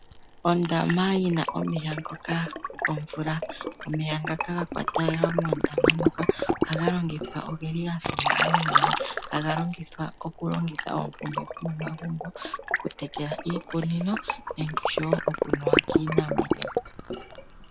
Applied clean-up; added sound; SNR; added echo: none; Liquid; -1 dB; none.